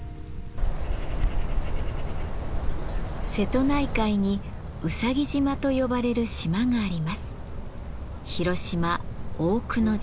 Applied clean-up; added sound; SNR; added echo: none; Bird vocalization, bird call, bird song + Cricket; 1 dB; none.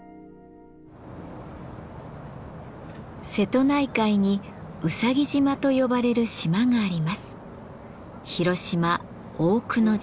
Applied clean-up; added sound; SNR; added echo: none; none; none; none.